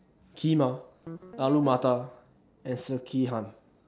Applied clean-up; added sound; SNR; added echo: none; Guitar; 15 dB; none.